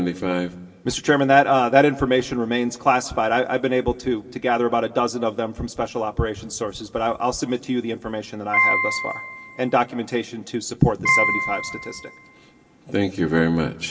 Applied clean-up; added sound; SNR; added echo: none; Piano; 3 dB; reverberation time 1.4 s.